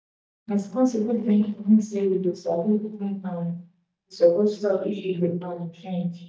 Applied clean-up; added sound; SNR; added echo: neural mask model DeepFilterNet 3.